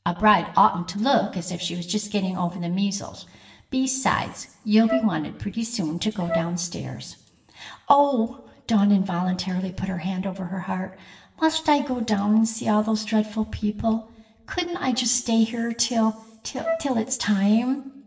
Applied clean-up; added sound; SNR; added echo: none; Wind instrument, woodwind instrument; 6 dB; reverberation time 0.9 s.